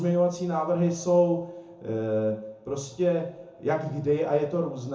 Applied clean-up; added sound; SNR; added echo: none; none; none; reverberation time 0.5 s.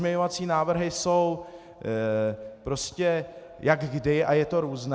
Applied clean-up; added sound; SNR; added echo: none; none; none; none.